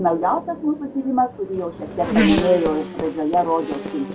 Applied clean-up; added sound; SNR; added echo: none; Race car, auto racing / Accelerating, revving, vroom; 5 dB; none.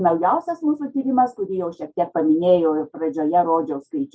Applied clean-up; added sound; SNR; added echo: none; none; none; none.